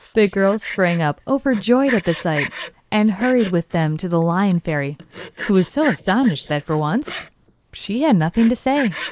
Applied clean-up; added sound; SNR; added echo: neural mask model Resemble Enhance denoiser.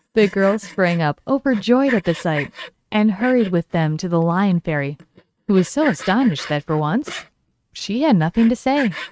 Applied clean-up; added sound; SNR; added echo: neural mask model RNNoise.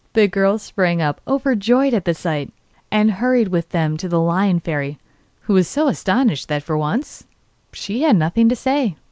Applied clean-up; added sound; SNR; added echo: none; none; none; none.